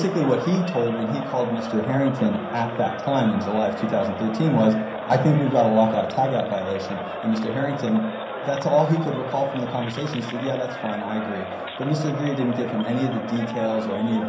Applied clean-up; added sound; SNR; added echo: none; Crowd; 8 dB; reverberation time 0.6 s.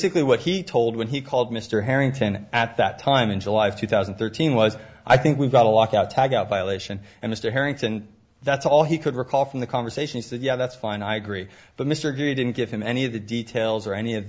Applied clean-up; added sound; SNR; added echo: none; none; none; none.